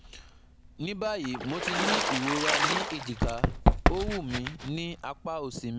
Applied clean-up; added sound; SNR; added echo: none; Water / Splash, splatter + Run; -4 dB; none.